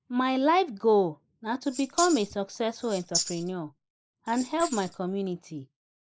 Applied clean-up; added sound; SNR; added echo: neural mask model Resemble Enhance denoiser.